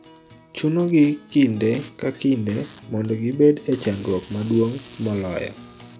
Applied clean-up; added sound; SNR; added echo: none; Packing tape, duct tape + Acoustic guitar; 20 dB; none.